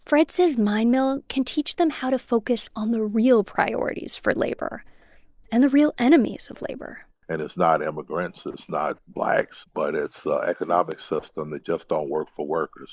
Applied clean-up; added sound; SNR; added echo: neural mask model Resemble Enhance denoiser.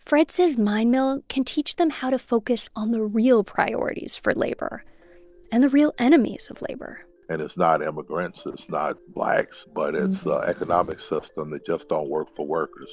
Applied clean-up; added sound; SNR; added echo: neural separator model SepFormer DNS4.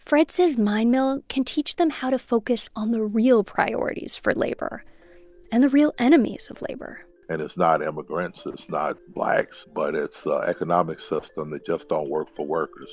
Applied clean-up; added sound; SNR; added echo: none; none; none; none.